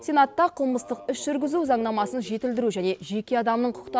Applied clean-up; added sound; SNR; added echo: none; none; none; none.